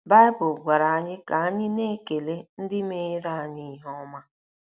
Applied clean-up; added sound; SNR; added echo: none; none; none; none.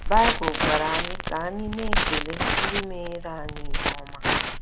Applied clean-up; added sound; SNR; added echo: none; Crackle; -4 dB; none.